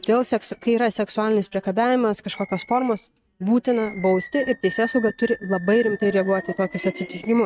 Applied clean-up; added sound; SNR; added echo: neural mask model RNNoise.